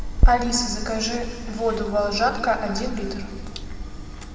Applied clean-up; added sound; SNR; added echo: none; Chewing, mastication; 0 dB; reverberation time 1.8 s.